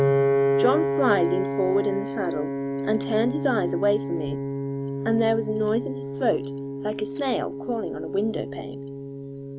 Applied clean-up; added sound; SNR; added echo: none; Piano; 1 dB; none.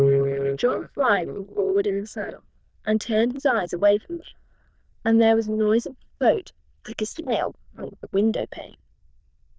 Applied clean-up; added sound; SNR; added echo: neural diffusion model UNIVERSE++.